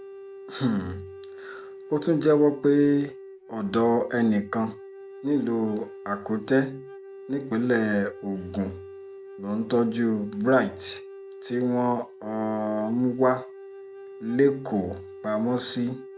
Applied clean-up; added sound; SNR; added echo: none; Wind instrument, woodwind instrument; 16 dB; none.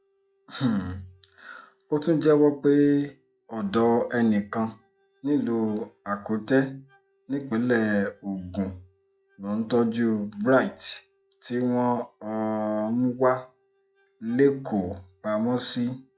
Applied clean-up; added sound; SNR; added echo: classical method log-MMSE.